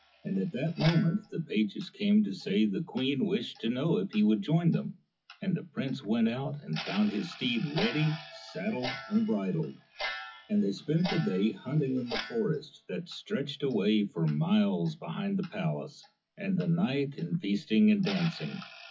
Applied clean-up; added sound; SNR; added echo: classical method WPE with log-MMSE.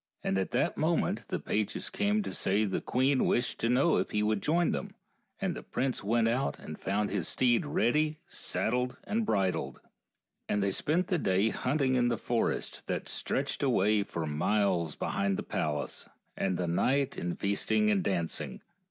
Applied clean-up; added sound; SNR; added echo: none; none; none; none.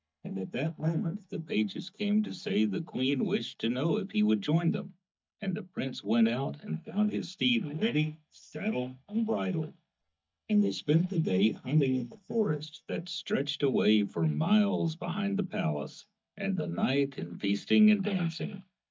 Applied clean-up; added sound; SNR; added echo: neural mask model DeepFilterNet 3.